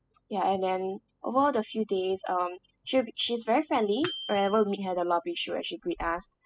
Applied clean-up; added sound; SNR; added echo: classical method spectral subtraction.